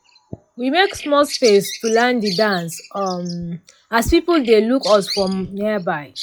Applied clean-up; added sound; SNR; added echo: classical method log-MMSE.